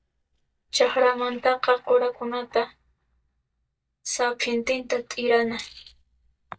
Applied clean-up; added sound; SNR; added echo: neural mask model DeepFilterNet 3.